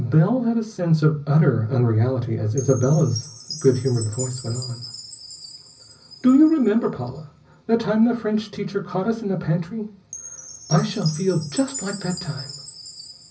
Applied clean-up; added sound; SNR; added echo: none; Chime; 17 dB; reverberation time 0.4 s.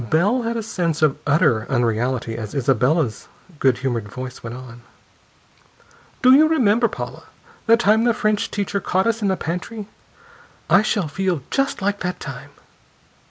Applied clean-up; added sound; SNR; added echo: none; none; none; none.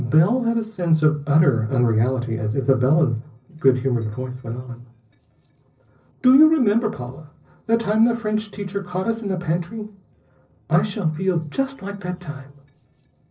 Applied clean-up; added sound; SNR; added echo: neural separator model SepFormer DNS4.